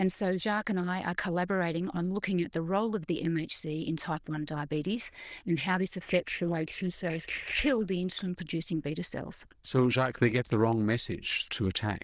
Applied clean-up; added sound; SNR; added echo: neural diffusion model UNIVERSE++.